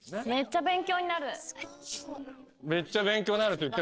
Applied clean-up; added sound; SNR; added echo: neural separator model SepFormer DNS4.